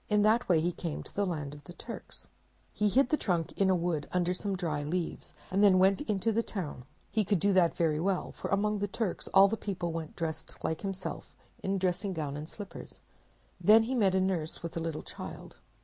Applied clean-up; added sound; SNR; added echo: none; none; none; none.